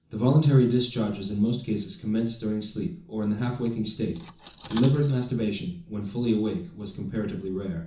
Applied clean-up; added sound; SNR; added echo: none; Cutlery, silverware; 16 dB; reverberation time 0.6 s.